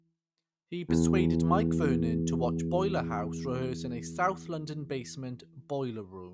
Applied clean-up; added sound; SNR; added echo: neural mask model RNNoise.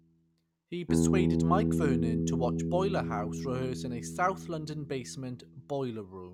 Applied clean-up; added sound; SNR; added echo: none; Bass guitar; -2 dB; none.